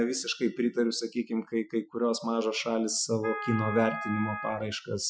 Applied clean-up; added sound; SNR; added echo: classical method Wiener filter.